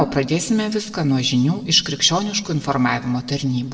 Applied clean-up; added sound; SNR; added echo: none; none; none; reverberation time 0.9 s.